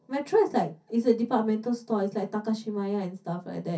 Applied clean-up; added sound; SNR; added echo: none; none; none; reverberation time 0.3 s.